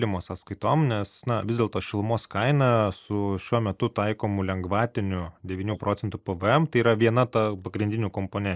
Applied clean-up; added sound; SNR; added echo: neural mask model Resemble Enhance denoiser.